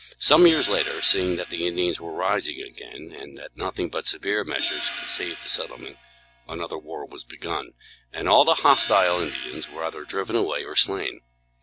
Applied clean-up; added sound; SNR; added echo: none; Hi-hat; 10 dB; none.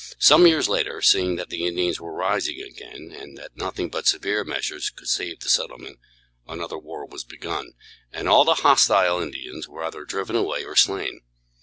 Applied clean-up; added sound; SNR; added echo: none; none; none; none.